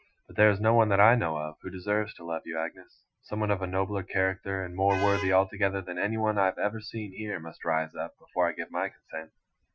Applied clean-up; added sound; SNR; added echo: classical method Wiener filter.